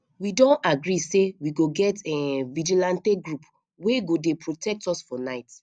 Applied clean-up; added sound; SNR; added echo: none; none; none; none.